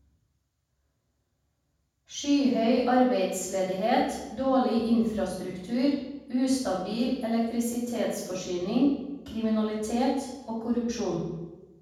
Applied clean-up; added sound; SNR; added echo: none; none; none; reverberation time 1.2 s.